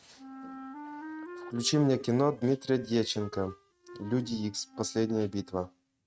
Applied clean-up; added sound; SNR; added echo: neural mask model RNNoise.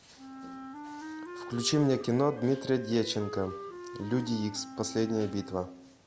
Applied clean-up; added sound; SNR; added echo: none; Wind instrument, woodwind instrument; 12 dB; none.